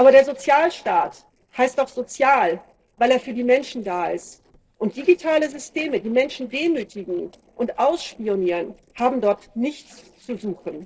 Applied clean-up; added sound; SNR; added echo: neural separator model SepFormer DNS4.